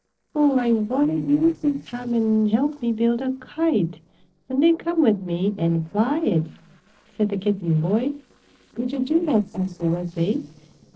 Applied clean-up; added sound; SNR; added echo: neural separator model SepFormer DNS4.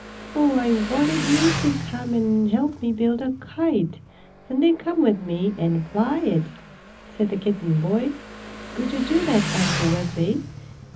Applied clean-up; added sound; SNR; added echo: none; Motorcycle; 9 dB; reverberation time 0.4 s.